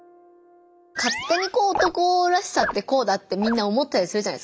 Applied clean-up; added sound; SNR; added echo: none; none; none; none.